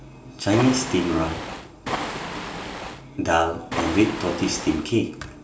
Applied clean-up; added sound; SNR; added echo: none; Waves, surf; 6 dB; reverberation time 0.4 s.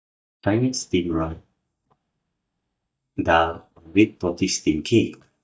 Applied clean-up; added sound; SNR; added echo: neural mask model DeepFilterNet 3.